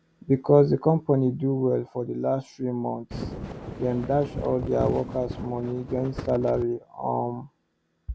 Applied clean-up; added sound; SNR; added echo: none; Wind; 9 dB; none.